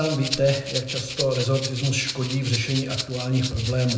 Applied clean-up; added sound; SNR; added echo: none; Rattle (instrument); 8 dB; reverberation time 0.8 s.